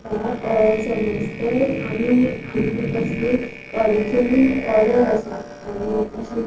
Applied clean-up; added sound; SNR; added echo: neural separator model SepFormer DNS4.